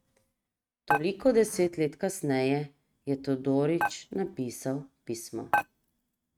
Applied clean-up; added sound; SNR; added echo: neural mask model RNNoise.